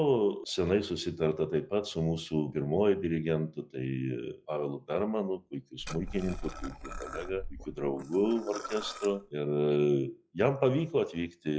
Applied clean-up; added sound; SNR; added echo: classical method log-MMSE.